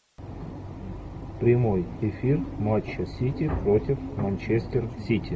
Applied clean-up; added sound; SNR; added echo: none; none; none; none.